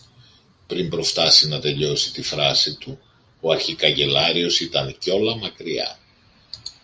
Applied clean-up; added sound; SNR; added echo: none; none; none; none.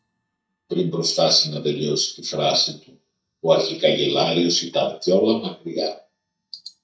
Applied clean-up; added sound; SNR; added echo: neural mask model DeepFilterNet 3.